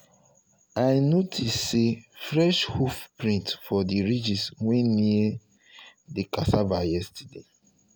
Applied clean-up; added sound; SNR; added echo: none; none; none; none.